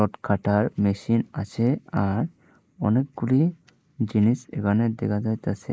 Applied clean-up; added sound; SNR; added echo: neural mask model Resemble Enhance denoiser.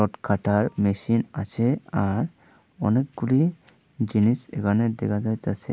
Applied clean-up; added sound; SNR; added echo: none; none; none; none.